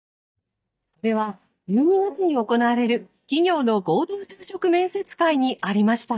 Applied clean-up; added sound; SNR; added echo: neural mask model DeepFilterNet 3.